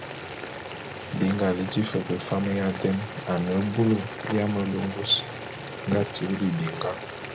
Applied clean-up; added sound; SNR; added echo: none; Boiling; 9 dB; none.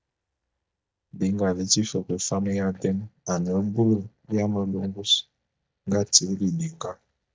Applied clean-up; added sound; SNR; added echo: neural mask model DeepFilterNet 3.